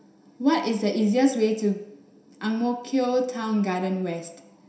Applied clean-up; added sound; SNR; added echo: none; none; none; reverberation time 0.7 s.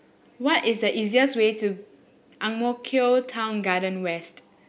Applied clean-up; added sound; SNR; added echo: none; none; none; none.